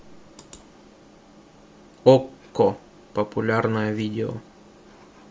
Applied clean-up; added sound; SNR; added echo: none; none; none; none.